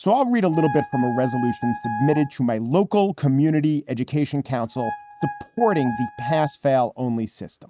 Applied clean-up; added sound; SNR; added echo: neural mask model RNNoise.